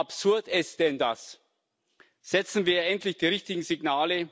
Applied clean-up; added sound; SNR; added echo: none; none; none; none.